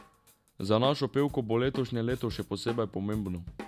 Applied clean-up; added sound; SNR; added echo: none; Drum kit; 15 dB; none.